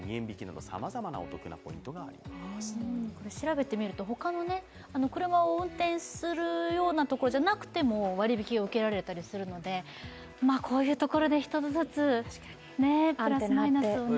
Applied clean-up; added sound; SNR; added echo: none; none; none; none.